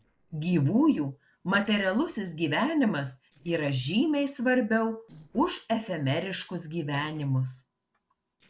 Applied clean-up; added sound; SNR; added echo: neural separator model SepFormer DNS4.